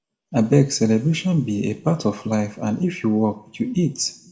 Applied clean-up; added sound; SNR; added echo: none; none; none; reverberation time 0.9 s.